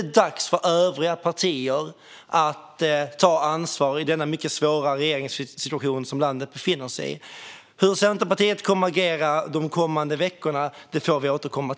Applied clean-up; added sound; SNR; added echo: none; none; none; none.